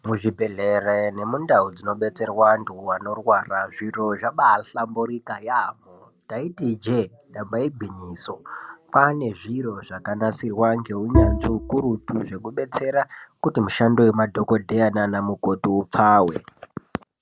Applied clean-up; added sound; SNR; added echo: none; Bowed string instrument; 1 dB; none.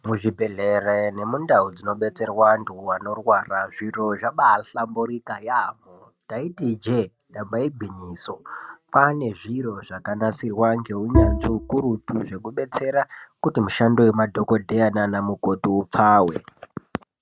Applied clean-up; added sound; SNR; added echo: neural mask model RNNoise.